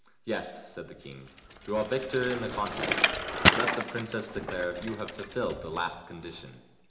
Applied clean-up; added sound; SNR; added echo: none; Bicycle; -1 dB; reverberation time 0.8 s.